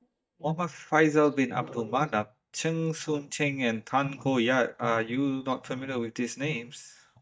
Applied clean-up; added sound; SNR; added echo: neural mask model DeepFilterNet 3.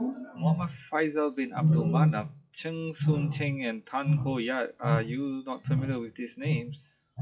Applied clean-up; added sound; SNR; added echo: classical method WPE with log-MMSE.